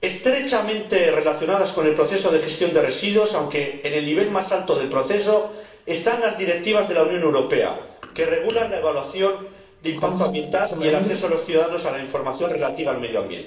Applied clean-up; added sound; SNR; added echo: neural separator model SepFormer DNS4.